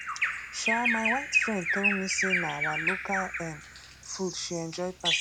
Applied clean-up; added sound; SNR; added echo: none; Bird vocalization, bird call, bird song; -3 dB; none.